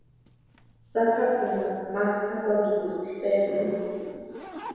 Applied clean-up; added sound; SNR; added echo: none; Zipper (clothing); 16 dB; reverberation time 1.9 s.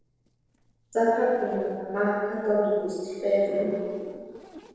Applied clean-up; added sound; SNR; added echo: neural separator model SepFormer DNS4.